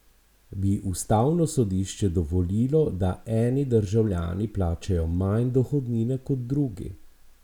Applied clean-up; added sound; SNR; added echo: none; none; none; none.